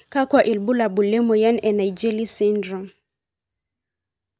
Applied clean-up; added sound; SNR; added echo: none; none; none; none.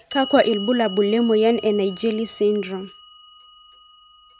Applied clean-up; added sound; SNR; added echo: none; Clock; 16 dB; none.